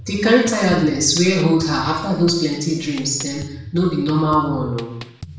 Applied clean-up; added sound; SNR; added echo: none; Drum kit; 18 dB; reverberation time 0.7 s.